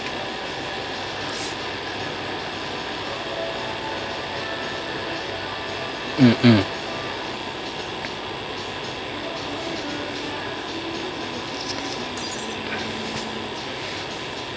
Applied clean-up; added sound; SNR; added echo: none; Shatter; 11 dB; none.